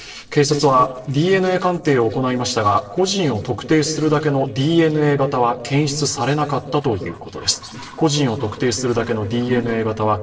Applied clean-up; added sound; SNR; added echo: neural separator model SepFormer DNS4.